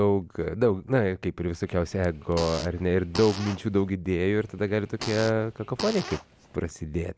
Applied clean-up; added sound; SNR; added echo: none; Fart; 13 dB; none.